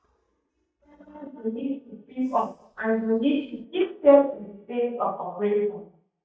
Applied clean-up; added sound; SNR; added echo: neural mask model DeepFilterNet 3.